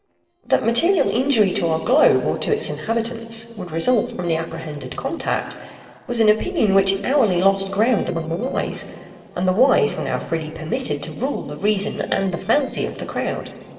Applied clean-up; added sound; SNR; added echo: neural separator model SepFormer DNS4.